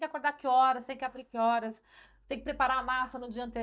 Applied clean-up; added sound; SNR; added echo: neural mask model DeepFilterNet 3.